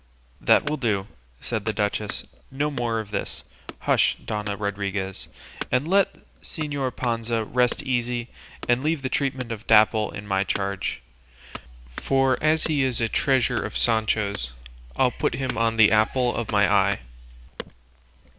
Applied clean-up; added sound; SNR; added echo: none; Wood / Domestic sounds, home sounds; 16 dB; none.